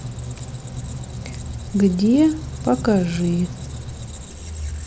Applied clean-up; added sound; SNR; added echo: none; Squeak; 8 dB; none.